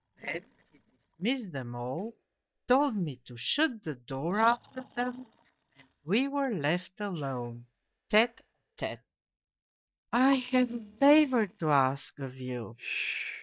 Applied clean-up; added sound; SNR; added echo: neural mask model DeepFilterNet 3.